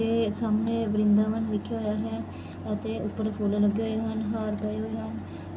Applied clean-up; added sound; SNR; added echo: none; none; none; none.